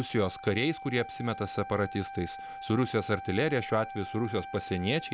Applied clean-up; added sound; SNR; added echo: none; Wind instrument, woodwind instrument; 12 dB; none.